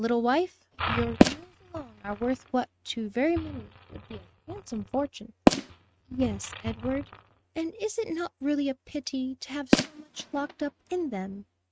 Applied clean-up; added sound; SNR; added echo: neural mask model RNNoise.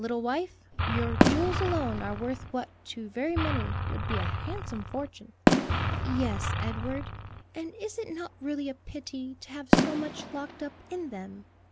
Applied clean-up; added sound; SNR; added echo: none; Fireworks + Engine; -4 dB; none.